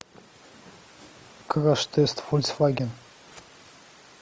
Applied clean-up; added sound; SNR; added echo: none; none; none; none.